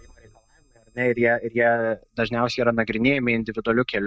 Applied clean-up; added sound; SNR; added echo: neural mask model DeepFilterNet 3.